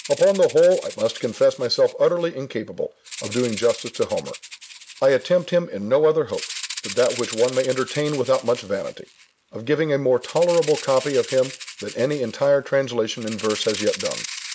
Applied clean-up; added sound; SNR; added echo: none; Rattle (instrument); 14 dB; none.